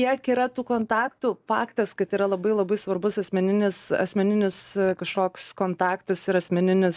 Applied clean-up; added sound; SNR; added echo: neural mask model DeepFilterNet 3.